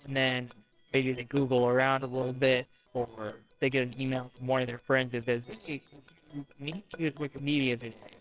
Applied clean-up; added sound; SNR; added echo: neural separator model SepFormer WHAMR!.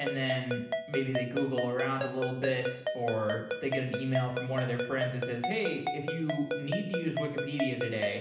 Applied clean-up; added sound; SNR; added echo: none; Ringtone; 3 dB; reverberation time 0.8 s.